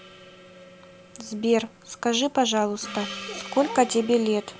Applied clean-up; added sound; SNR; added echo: none; Gong; 16 dB; none.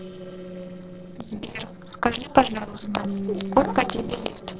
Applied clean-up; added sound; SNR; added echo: neural separator model SepFormer DNS4.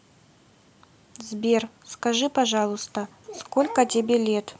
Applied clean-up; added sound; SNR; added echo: none; none; none; none.